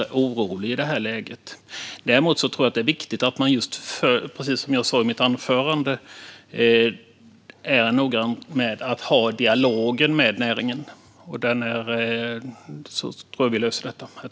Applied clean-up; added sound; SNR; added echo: none; none; none; none.